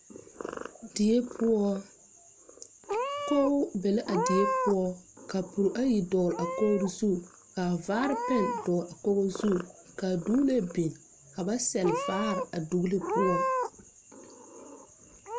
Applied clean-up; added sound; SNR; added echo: none; Meow / Purr; 6 dB; none.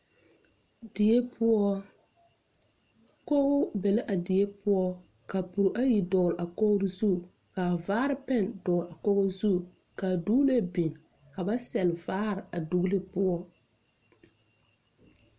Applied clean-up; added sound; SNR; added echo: none; none; none; none.